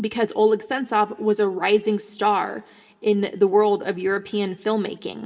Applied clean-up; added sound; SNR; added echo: none; none; none; reverberation time 0.7 s.